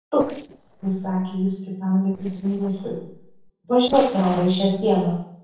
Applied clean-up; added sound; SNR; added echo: neural separator model SepFormer DNS4.